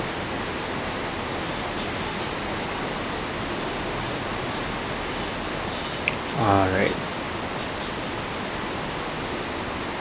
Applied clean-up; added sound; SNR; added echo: none; Water; -2 dB; none.